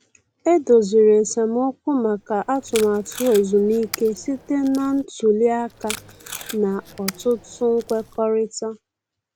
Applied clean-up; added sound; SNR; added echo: none; Packing tape, duct tape; 16 dB; none.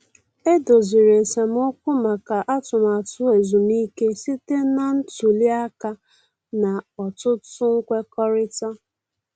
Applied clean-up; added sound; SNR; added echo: none; none; none; none.